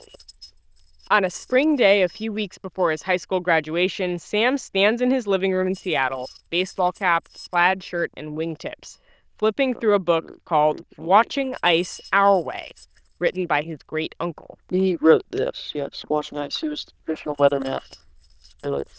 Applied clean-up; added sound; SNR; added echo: neural diffusion model UNIVERSE++.